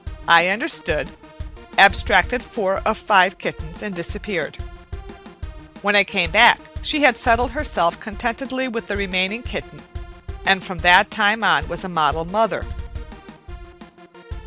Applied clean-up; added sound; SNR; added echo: none; Drum kit; 13 dB; none.